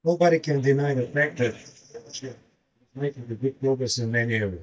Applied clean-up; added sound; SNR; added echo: neural mask model DeepFilterNet 3.